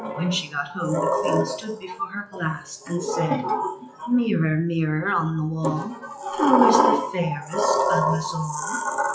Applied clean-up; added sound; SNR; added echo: classical method WPE with log-MMSE.